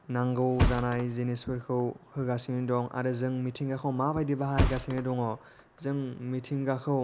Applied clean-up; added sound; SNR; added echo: none; Thump, thud; 4 dB; none.